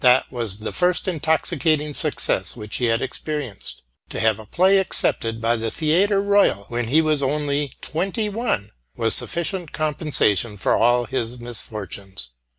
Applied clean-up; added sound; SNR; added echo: none; none; none; none.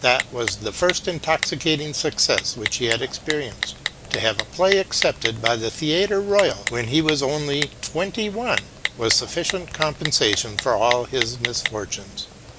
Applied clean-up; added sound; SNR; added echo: none; Typing; 7 dB; none.